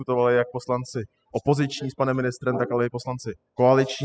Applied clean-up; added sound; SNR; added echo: classical method spectral subtraction.